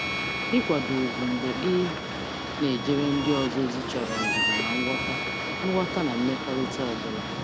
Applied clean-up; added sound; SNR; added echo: none; Harmonica + Boat, Water vehicle; 2 dB; none.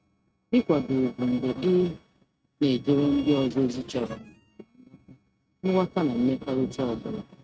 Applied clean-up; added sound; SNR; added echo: neural mask model RNNoise.